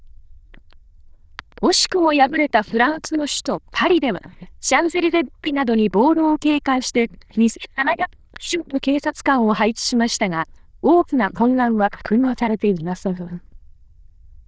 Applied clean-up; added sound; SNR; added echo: neural diffusion model UNIVERSE++.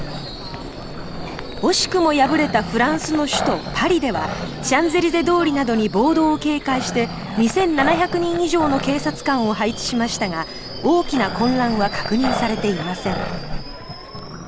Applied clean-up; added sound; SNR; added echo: none; Screech / Subway, metro, underground + Growling; 8 dB; none.